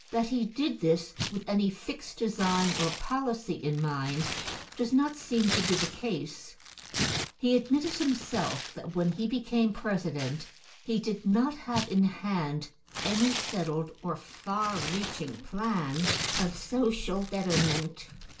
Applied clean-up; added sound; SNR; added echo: none; Tearing; 8 dB; reverberation time 0.2 s.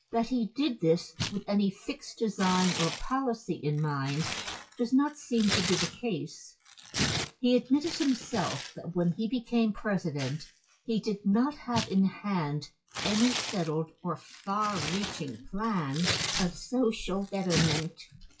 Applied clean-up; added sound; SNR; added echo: classical method WPE with log-MMSE.